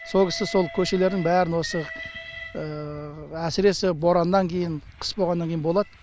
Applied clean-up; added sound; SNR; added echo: none; Train; 17 dB; none.